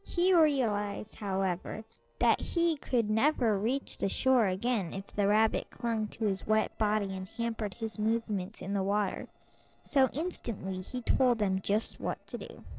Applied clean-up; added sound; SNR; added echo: neural separator model SepFormer DNS4.